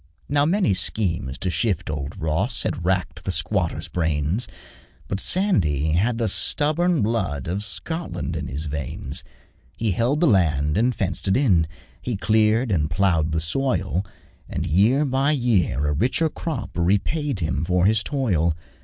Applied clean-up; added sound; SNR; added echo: none; none; none; none.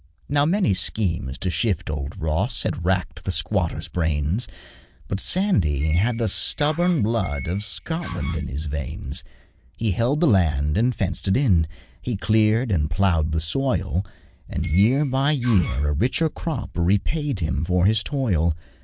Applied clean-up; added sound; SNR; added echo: none; Door; 18 dB; none.